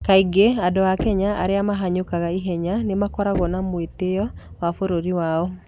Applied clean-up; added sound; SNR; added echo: none; Knock; 13 dB; none.